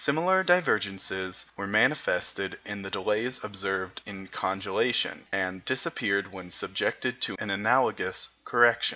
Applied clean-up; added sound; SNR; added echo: none; none; none; none.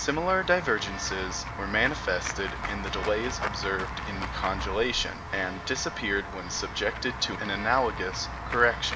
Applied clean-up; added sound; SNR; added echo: none; Walk, footsteps / Run / Bell; 6 dB; none.